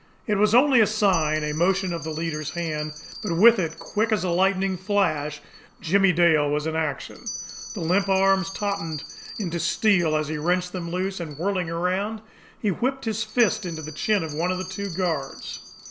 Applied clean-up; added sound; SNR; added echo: none; Bell; 15 dB; none.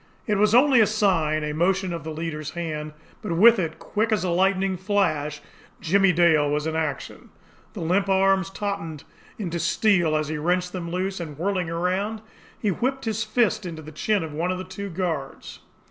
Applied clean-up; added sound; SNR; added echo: none; none; none; none.